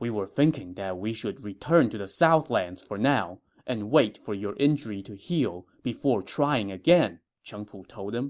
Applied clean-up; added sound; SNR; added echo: none; none; none; none.